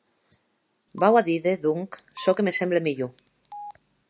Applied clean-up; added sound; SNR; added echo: none; Telephone; 19 dB; none.